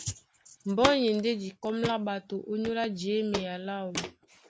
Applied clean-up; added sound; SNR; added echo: none; Walk, footsteps; 9 dB; none.